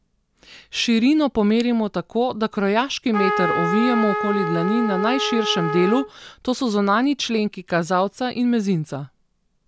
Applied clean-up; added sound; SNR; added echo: none; Trumpet; 3 dB; none.